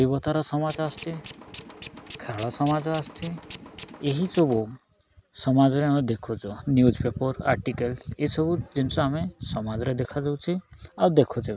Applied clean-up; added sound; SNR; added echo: none; Tools; 14 dB; none.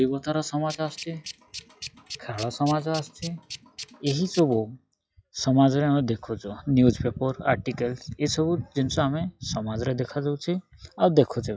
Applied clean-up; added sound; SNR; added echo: classical method log-MMSE.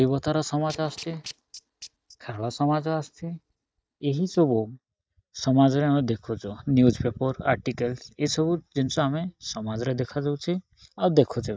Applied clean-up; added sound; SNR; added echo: neural mask model DeepFilterNet 3.